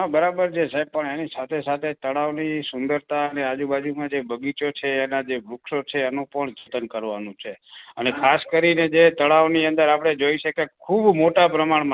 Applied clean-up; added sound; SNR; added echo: none; none; none; none.